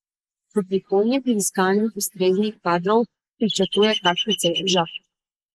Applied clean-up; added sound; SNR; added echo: neural mask model Resemble Enhance denoiser.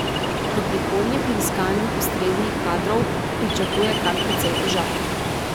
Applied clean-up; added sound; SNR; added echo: none; Ocean; -3 dB; none.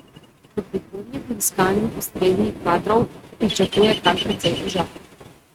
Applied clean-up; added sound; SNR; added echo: neural mask model RNNoise.